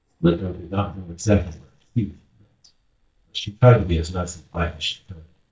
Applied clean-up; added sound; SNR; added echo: neural mask model DeepFilterNet 3.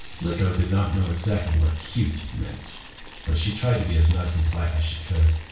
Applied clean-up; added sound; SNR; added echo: none; Boiling; 16 dB; reverberation time 0.6 s.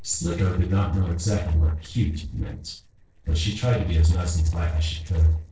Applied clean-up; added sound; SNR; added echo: neural separator model SepFormer DNS4.